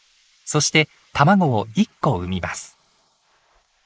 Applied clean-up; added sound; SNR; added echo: neural mask model Resemble Enhance denoiser.